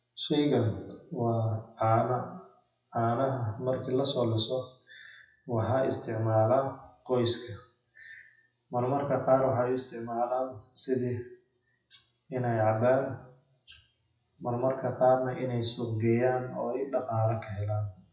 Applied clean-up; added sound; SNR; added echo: classical method WPE with log-MMSE.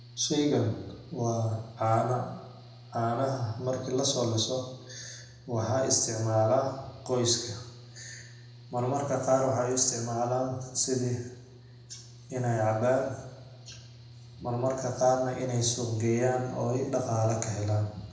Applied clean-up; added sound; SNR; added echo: none; Mechanical fan / Engine; 20 dB; reverberation time 0.8 s.